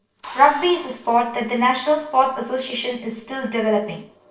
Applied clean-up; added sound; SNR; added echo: neural separator model SepFormer DNS4.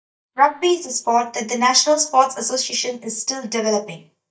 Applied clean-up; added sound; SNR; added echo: neural mask model DeepFilterNet 3.